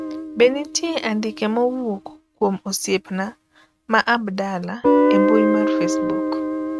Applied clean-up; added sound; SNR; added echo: neural mask model RNNoise.